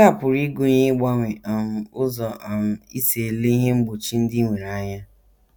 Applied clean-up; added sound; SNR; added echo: none; none; none; none.